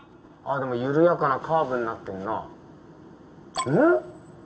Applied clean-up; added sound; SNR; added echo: none; none; none; reverberation time 0.7 s.